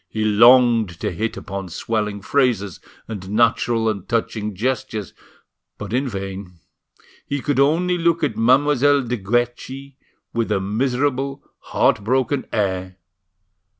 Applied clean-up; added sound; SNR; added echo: none; none; none; none.